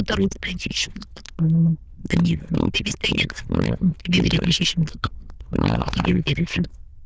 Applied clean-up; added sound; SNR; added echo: neural diffusion model UNIVERSE++.